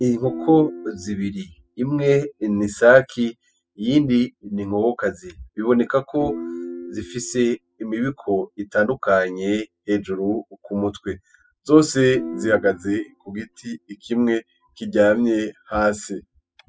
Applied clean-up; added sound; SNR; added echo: classical method spectral subtraction.